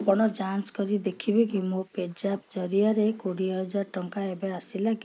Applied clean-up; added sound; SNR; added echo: neural mask model Resemble Enhance denoiser.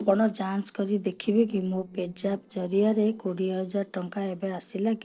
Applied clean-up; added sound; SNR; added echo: neural separator model SepFormer DNS4.